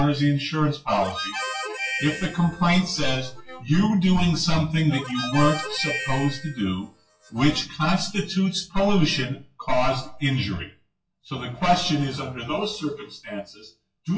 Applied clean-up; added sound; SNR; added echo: classical method WPE with log-MMSE.